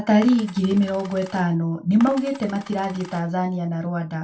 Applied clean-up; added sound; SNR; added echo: none; Coin (dropping); 19 dB; reverberation time 0.2 s.